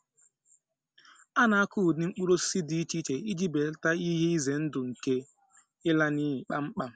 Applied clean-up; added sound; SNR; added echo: none; none; none; none.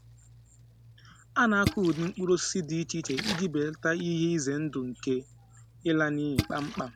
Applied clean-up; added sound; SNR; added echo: none; Splash, splatter; 10 dB; none.